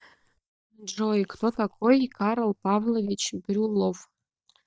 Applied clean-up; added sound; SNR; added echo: neural mask model DeepFilterNet 3.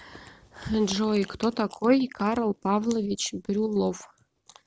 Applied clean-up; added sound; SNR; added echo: none; none; none; none.